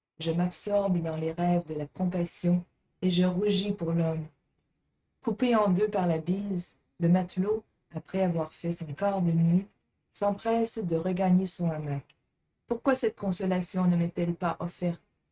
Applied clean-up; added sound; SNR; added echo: neural mask model RNNoise.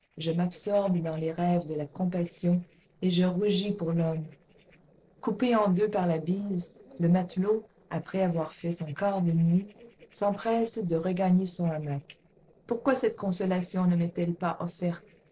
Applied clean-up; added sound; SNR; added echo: neural separator model SepFormer DNS4.